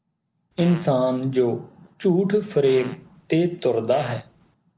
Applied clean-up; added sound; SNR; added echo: none; Fart; 19 dB; none.